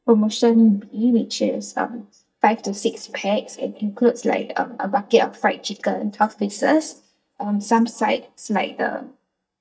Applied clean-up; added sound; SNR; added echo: neural mask model DeepFilterNet 3.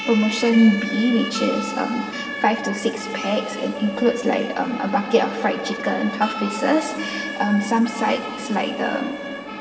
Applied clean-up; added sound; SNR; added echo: none; Siren; 10 dB; reverberation time 2.7 s.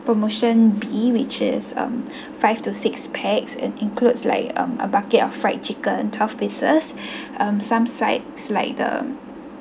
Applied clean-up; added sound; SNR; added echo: none; none; none; none.